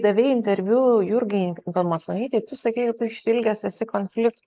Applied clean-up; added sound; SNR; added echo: neural mask model Resemble Enhance denoiser.